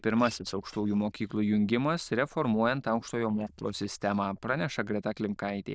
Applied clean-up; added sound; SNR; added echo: neural diffusion model UNIVERSE++.